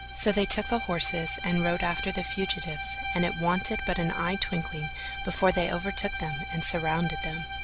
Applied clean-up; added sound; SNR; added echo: none; Bowed string instrument; 8 dB; none.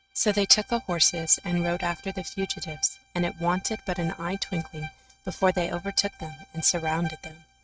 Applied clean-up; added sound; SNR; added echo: neural mask model RNNoise.